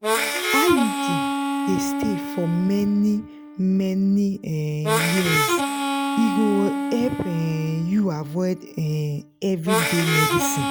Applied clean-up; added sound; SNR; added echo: none; Harmonica; 2 dB; none.